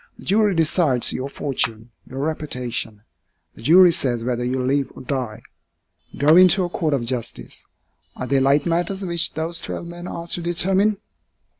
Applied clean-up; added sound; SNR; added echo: none; Clapping; 18 dB; none.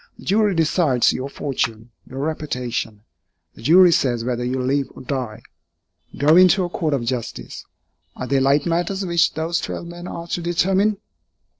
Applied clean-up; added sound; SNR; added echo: neural separator model SepFormer DNS4.